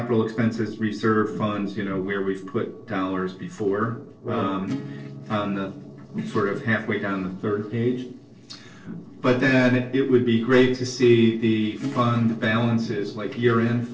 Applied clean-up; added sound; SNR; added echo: neural separator model SepFormer DNS4.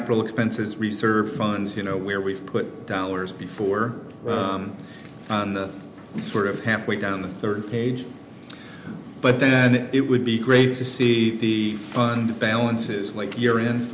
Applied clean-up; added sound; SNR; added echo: none; none; none; none.